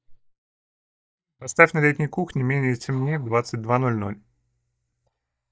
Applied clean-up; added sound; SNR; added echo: neural mask model DeepFilterNet 3.